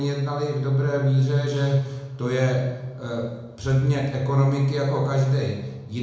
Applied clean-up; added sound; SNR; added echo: none; none; none; reverberation time 0.8 s.